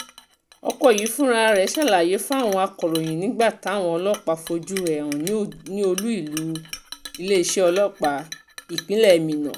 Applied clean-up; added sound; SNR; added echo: none; Chink, clink; 16 dB; none.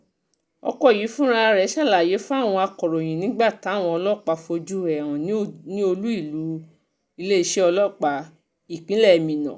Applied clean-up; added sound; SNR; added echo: none; none; none; none.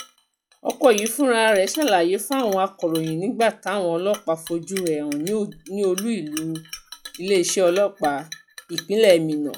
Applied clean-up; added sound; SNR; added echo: classical method log-MMSE.